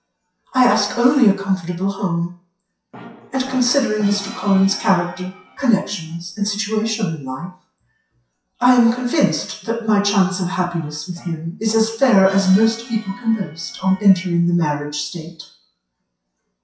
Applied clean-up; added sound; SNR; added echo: classical method WPE with log-MMSE.